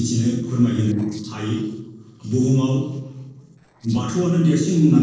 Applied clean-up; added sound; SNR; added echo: neural separator model SepFormer DNS4.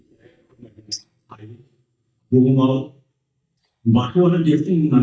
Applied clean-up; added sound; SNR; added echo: neural mask model DeepFilterNet 3.